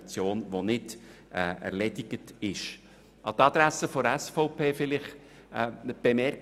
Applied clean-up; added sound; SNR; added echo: none; none; none; none.